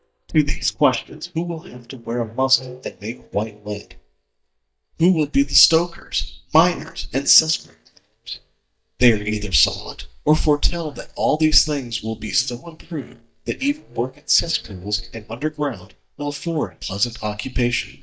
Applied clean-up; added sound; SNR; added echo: neural mask model DeepFilterNet 3.